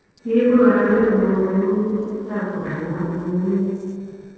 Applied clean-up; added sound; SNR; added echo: neural separator model SepFormer DNS4.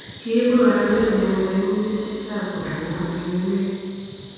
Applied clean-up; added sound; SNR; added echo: none; Insect; 2 dB; reverberation time 2.1 s.